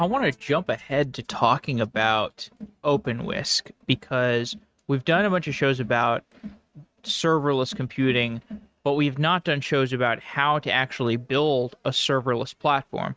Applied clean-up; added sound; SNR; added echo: neural mask model RNNoise.